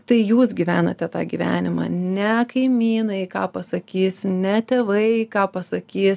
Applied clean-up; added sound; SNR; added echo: none; none; none; none.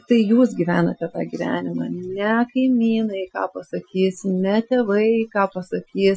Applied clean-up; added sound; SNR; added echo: classical method Wiener filter.